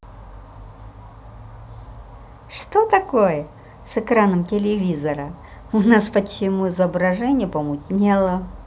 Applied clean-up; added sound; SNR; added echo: none; none; none; none.